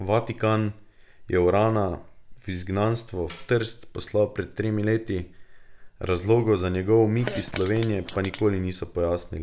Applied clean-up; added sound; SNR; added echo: none; Fart + Tambourine; 9 dB; none.